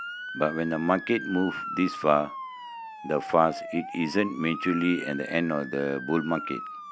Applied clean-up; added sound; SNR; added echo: none; Motor vehicle (road) / Siren; 10 dB; none.